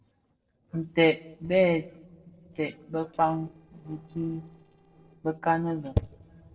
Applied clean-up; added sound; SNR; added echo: neural separator model SepFormer DNS4.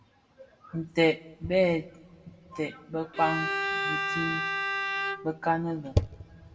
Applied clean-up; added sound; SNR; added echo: none; Bowed string instrument; 1 dB; reverberation time 1.2 s.